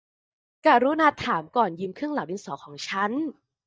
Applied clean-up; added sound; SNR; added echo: neural mask model DeepFilterNet 3.